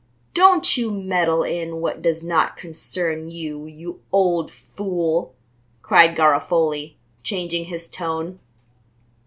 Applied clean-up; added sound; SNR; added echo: none; none; none; none.